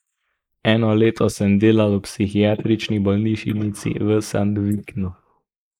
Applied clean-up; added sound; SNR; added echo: neural mask model Resemble Enhance denoiser.